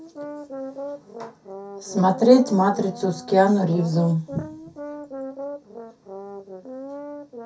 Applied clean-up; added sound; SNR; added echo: none; Brass instrument; 13 dB; reverberation time 0.3 s.